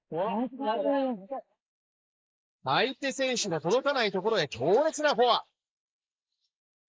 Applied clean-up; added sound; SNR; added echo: neural mask model Resemble Enhance denoiser.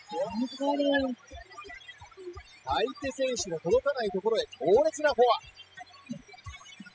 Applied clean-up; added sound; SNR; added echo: classical method spectral subtraction.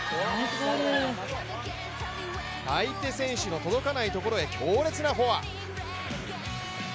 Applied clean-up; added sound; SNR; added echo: none; none; none; none.